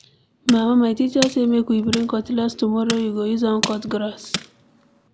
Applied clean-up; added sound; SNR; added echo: none; Tools; 11 dB; none.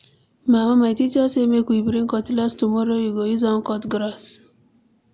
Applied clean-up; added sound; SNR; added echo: none; none; none; none.